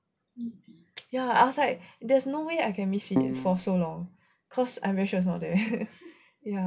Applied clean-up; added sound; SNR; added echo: none; Keyboard (musical); 0 dB; none.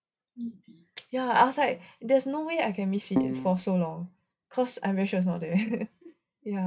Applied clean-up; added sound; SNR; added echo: neural mask model RNNoise.